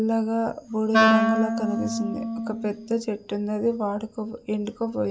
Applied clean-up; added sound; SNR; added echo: none; Wind instrument, woodwind instrument; -2 dB; none.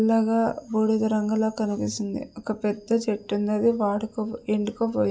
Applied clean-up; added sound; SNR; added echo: none; none; none; none.